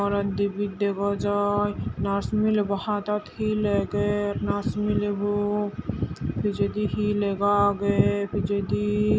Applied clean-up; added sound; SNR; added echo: none; none; none; none.